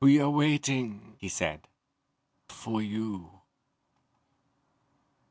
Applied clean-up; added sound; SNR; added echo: none; none; none; none.